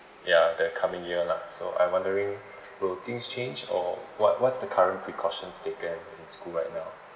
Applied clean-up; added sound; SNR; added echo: none; none; none; none.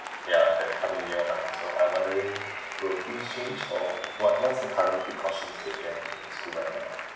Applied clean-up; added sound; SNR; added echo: none; Applause; 8 dB; reverberation time 0.7 s.